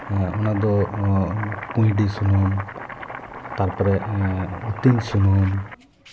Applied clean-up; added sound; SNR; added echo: none; Domestic sounds, home sounds; 13 dB; none.